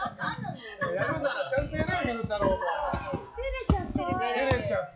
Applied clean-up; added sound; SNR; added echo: classical method log-MMSE.